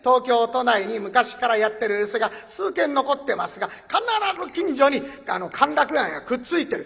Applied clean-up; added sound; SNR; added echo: neural separator model SepFormer DNS4.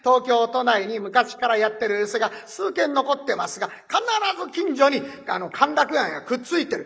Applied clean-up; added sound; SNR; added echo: neural mask model Resemble Enhance denoiser.